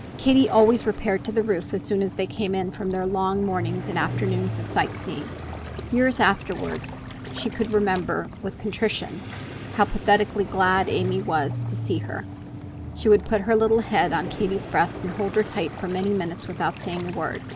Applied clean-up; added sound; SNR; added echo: none; Waves, surf + Engine starting / Car; 9 dB; none.